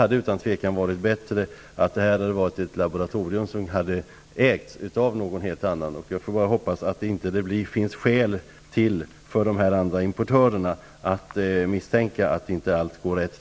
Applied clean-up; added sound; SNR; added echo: none; none; none; none.